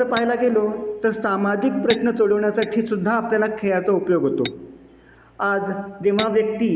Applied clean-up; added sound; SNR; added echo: none; Tap / Glass; 18 dB; none.